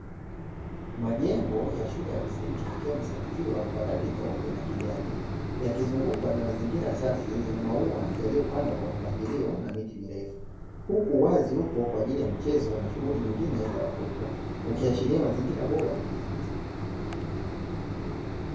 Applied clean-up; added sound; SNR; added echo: none; Mechanisms; 3 dB; reverberation time 0.6 s.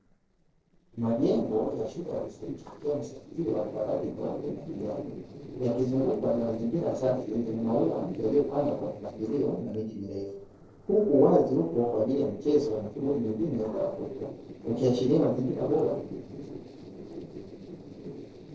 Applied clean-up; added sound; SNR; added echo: neural separator model SepFormer DNS4.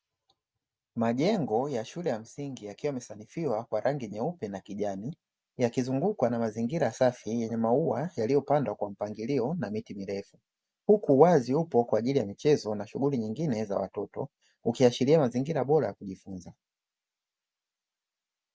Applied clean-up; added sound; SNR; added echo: none; none; none; none.